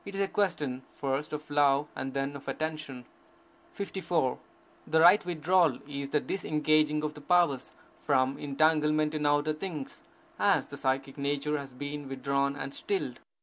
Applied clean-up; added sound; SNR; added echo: none; none; none; none.